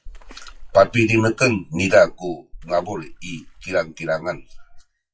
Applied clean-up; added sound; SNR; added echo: classical method WPE with log-MMSE.